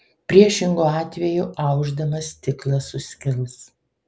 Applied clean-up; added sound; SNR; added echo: none; none; none; none.